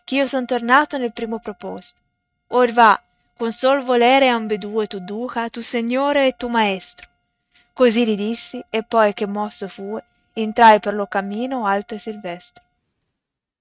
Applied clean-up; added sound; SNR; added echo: neural mask model RNNoise.